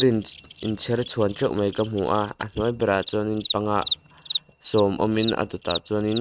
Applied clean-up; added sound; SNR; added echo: neural mask model RNNoise.